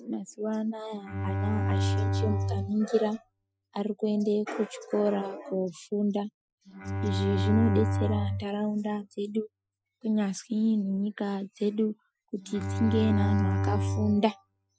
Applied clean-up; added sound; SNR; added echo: classical method Wiener filter.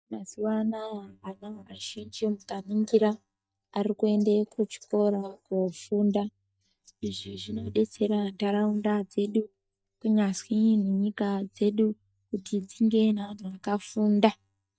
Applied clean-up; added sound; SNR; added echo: neural mask model DeepFilterNet 3.